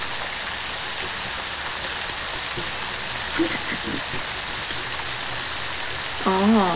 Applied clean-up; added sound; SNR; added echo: none; Rain; 1 dB; reverberation time 1.1 s.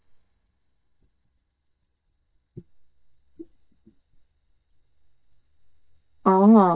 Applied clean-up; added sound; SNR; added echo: neural mask model DeepFilterNet 3.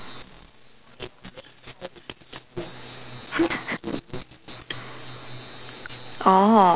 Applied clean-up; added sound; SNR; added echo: none; none; none; none.